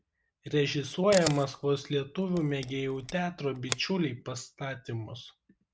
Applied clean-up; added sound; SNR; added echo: none; Camera; 10 dB; none.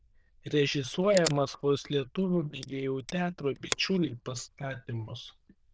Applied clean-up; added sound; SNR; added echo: neural diffusion model UNIVERSE++.